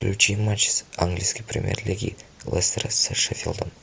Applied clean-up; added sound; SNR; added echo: none; none; none; none.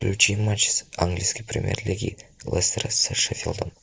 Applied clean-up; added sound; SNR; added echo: neural mask model Resemble Enhance denoiser.